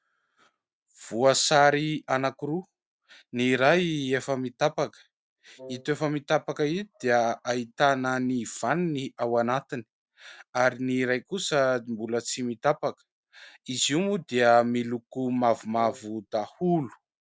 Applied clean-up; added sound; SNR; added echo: none; Wind instrument, woodwind instrument; 20 dB; none.